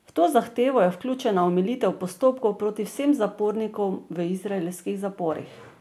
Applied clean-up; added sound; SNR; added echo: none; none; none; none.